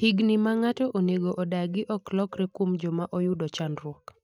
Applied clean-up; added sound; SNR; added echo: neural mask model DeepFilterNet 3.